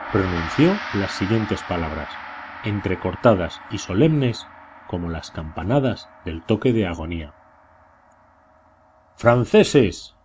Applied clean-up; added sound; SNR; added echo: none; Gong; 15 dB; none.